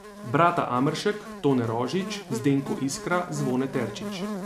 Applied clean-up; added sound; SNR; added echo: none; Buzz; 10 dB; none.